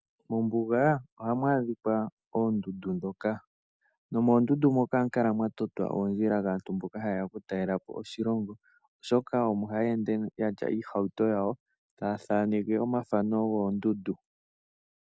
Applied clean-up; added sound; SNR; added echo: none; none; none; none.